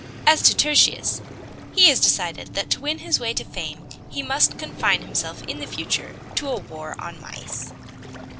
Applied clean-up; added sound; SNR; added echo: none; Waves, surf; 14 dB; none.